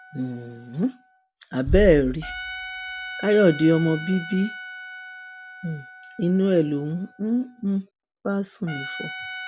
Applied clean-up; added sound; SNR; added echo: none; Bass drum + Trumpet; 10 dB; none.